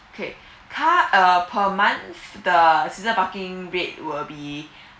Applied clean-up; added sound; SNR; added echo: none; none; none; none.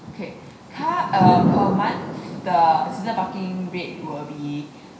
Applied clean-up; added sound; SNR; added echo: none; Thunder / Rain; 3 dB; reverberation time 0.9 s.